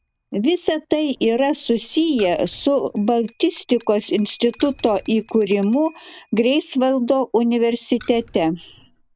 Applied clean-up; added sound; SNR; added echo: none; Keys jangling + Bell; 19 dB; none.